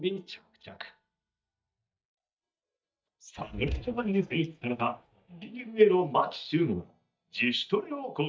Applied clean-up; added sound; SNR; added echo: neural mask model DeepFilterNet 3.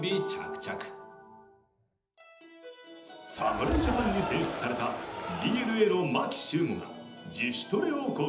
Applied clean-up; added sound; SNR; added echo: none; Cheering; 3 dB; reverberation time 1.2 s.